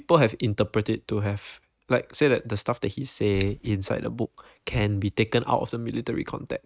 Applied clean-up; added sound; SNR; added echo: neural mask model RNNoise.